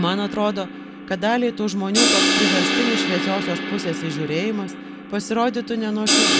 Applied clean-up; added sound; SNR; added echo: none; Crash cymbal; -1 dB; none.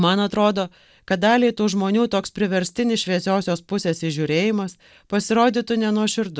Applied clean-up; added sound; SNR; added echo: none; none; none; none.